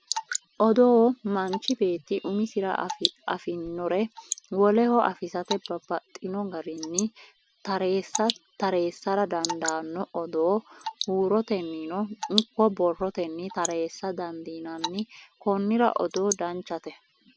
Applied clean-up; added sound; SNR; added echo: none; Drip / Water; 11 dB; none.